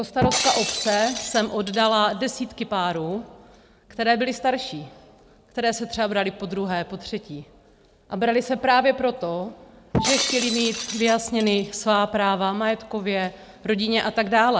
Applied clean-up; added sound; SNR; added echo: none; Shatter; 6 dB; none.